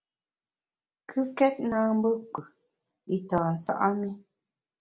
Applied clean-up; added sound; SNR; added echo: none; none; none; none.